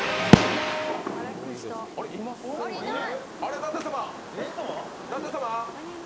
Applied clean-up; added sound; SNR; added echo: none; Fireworks; -3 dB; none.